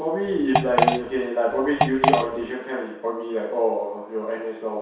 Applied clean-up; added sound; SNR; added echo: none; Fart; -1 dB; reverberation time 0.7 s.